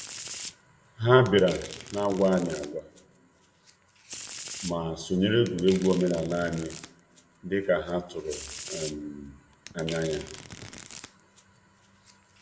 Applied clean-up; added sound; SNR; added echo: none; Domestic sounds, home sounds; 15 dB; reverberation time 0.7 s.